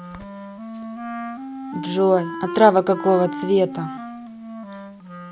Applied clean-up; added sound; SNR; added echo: none; Wind instrument, woodwind instrument; 10 dB; none.